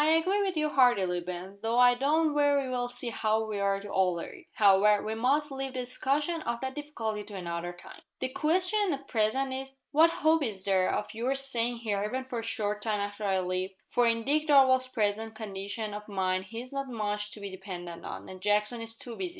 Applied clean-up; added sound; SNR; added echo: neural mask model Resemble Enhance denoiser.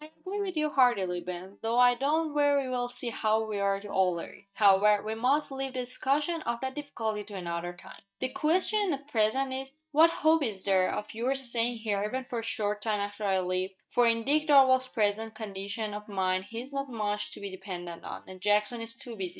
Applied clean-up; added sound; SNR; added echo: neural mask model DeepFilterNet 3.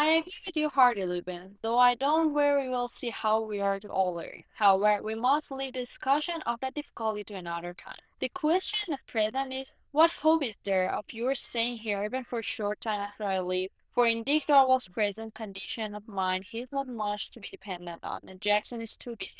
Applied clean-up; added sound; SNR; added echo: neural diffusion model UNIVERSE++.